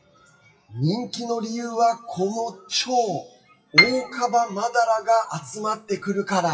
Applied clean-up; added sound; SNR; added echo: classical method WPE with log-MMSE.